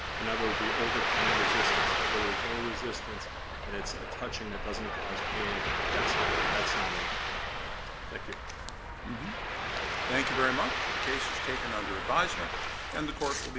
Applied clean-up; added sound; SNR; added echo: none; Ocean; -4 dB; none.